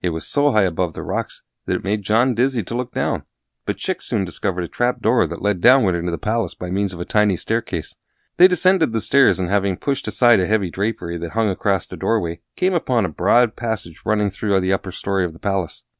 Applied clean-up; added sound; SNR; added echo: none; none; none; none.